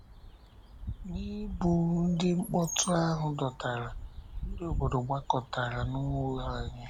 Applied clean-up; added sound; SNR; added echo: none; Bird; 9 dB; none.